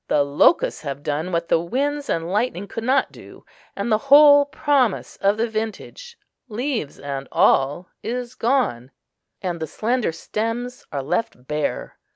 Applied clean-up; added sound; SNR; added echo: none; none; none; none.